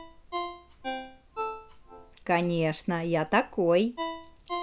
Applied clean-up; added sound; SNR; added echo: none; Ringtone; 9 dB; none.